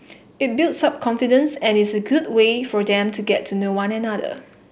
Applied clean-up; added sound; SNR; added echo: none; none; none; none.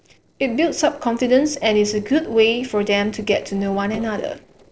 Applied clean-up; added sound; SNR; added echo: neural separator model SepFormer DNS4.